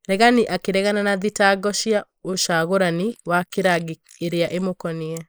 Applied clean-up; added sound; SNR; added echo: neural mask model Resemble Enhance denoiser.